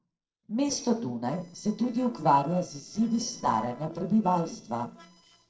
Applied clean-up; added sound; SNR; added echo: neural separator model SepFormer DNS4.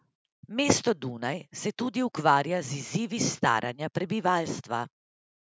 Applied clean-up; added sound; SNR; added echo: none; none; none; none.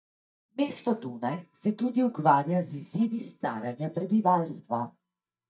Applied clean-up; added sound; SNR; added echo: neural mask model DeepFilterNet 3.